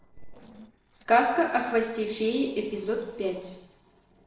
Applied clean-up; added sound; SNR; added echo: neural separator model SepFormer DNS4.